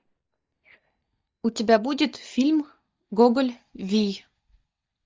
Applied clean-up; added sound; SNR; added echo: neural mask model DeepFilterNet 3.